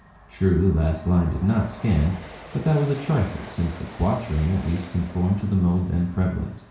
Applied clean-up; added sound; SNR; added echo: none; Train; 20 dB; reverberation time 0.6 s.